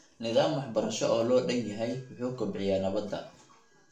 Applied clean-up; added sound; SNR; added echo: none; none; none; reverberation time 0.4 s.